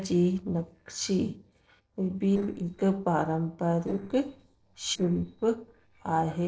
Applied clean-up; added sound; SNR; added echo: neural separator model SepFormer DNS4.